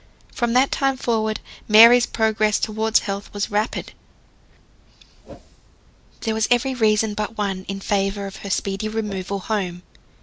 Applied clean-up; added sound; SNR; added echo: none; Whoosh, swoosh, swish; 18 dB; none.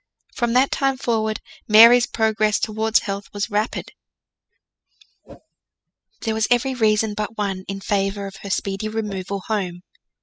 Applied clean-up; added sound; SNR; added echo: classical method spectral subtraction.